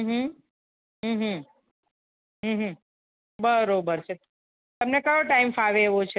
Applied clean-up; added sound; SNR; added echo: none; none; none; none.